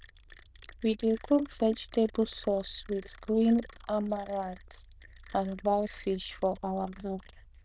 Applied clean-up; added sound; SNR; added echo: neural diffusion model UNIVERSE++.